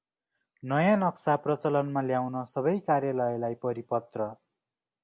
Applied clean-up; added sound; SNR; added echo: none; none; none; none.